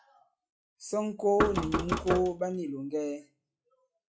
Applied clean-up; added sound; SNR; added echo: classical method log-MMSE.